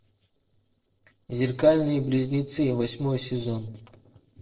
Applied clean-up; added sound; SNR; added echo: neural separator model SepFormer DNS4.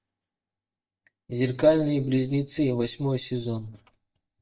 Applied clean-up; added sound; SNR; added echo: neural mask model DeepFilterNet 3.